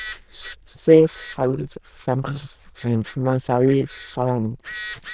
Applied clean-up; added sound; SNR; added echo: neural diffusion model UNIVERSE++.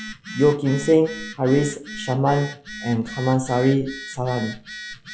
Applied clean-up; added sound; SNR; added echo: classical method log-MMSE.